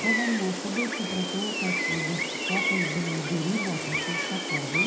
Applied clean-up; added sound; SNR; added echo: none; Gull, seagull; -2 dB; reverberation time 0.5 s.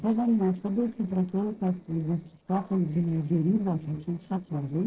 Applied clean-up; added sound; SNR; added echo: neural separator model SepFormer DNS4.